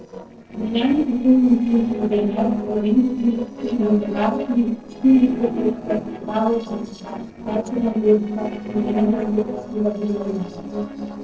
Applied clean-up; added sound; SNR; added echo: neural separator model SepFormer DNS4.